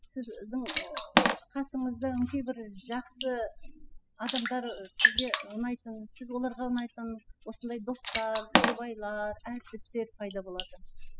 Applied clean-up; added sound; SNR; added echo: classical method spectral subtraction.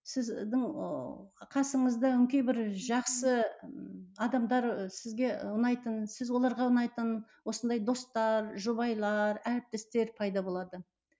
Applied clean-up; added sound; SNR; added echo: none; none; none; none.